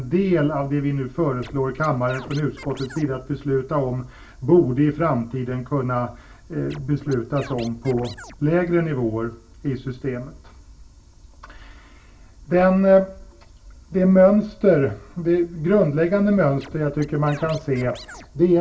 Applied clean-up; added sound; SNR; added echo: none; Scratching (performance technique); 19 dB; reverberation time 0.2 s.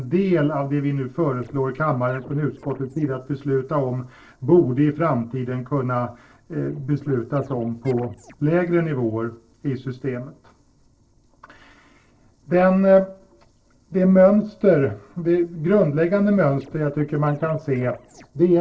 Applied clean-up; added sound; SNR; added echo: neural separator model SepFormer DNS4.